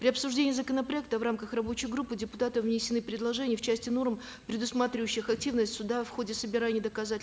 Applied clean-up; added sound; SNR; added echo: none; none; none; none.